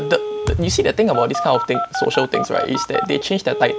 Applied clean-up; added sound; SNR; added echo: none; Thump, thud + Telephone; 5 dB; none.